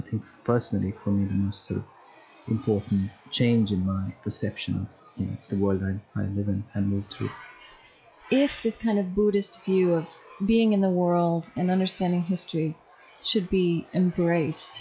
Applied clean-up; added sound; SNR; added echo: classical method log-MMSE.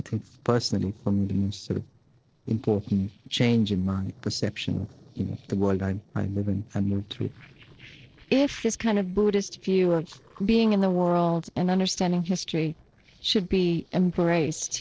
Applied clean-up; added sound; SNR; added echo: neural separator model SepFormer DNS4.